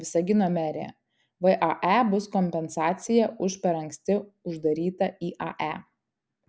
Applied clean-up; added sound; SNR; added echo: none; none; none; none.